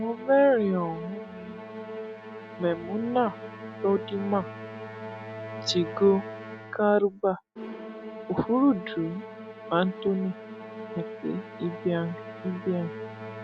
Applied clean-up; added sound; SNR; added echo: none; Musical instrument; 11 dB; none.